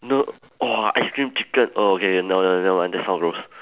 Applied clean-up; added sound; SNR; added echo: none; none; none; none.